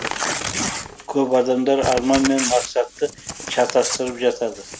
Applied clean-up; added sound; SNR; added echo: none; Crumpling, crinkling / Tearing; 7 dB; none.